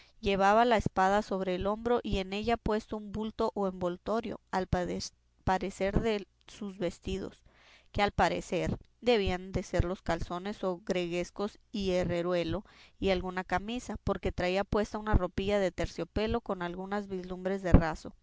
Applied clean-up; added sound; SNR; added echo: none; none; none; none.